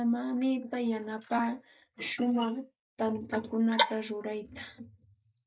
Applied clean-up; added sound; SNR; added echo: neural mask model Resemble Enhance denoiser.